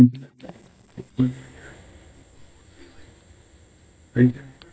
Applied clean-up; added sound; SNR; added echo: neural mask model DeepFilterNet 3.